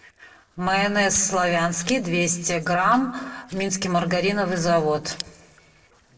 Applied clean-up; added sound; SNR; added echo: neural separator model SepFormer DNS4.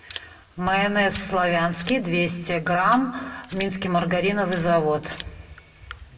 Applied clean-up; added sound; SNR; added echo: none; Scissors; 17 dB; reverberation time 0.8 s.